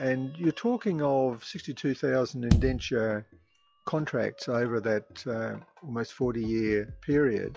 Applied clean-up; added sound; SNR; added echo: classical method log-MMSE.